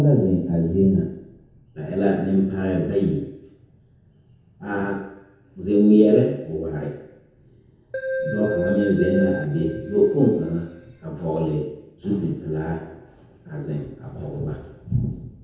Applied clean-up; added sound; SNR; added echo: none; Keyboard (musical); 7 dB; reverberation time 1.0 s.